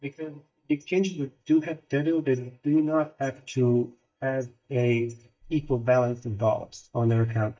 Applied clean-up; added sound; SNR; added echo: neural mask model DeepFilterNet 3.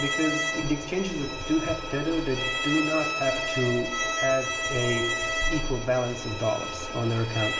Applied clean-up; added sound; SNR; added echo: none; Bowed string instrument; 2 dB; reverberation time 0.6 s.